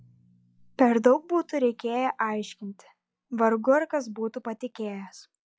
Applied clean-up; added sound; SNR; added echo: classical method log-MMSE.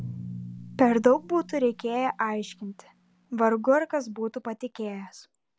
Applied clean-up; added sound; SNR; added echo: none; Drum; 17 dB; none.